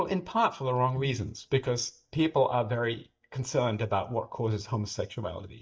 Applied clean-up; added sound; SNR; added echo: neural mask model DeepFilterNet 3.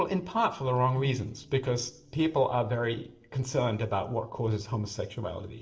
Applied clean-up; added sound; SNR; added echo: neural separator model SepFormer DNS4.